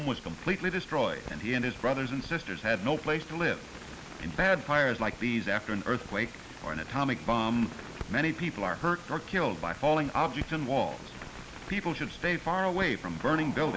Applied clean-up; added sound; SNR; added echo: none; none; none; none.